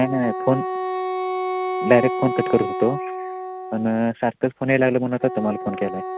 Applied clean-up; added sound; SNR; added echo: none; Wind instrument, woodwind instrument; 5 dB; none.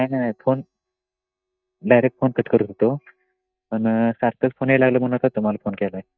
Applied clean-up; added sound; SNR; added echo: neural mask model DeepFilterNet 3.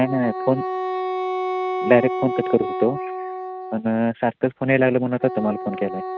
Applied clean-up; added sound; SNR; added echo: neural mask model RNNoise.